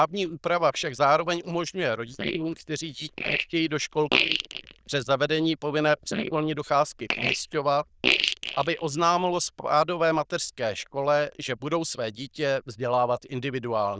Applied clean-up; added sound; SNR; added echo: neural diffusion model UNIVERSE++.